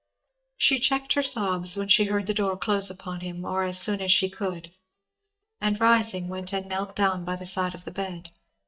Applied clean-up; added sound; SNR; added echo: neural mask model DeepFilterNet 3.